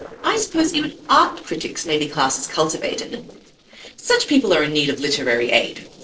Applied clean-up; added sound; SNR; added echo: neural separator model SepFormer DNS4.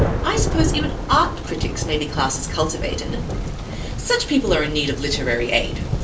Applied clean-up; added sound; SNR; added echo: none; Thunder; 1 dB; reverberation time 0.3 s.